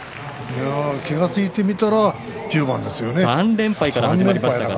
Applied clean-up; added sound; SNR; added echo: none; none; none; none.